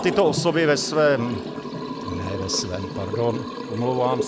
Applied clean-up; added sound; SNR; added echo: none; Liquid; 6 dB; none.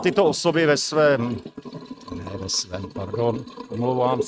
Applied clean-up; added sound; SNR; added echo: neural mask model RNNoise.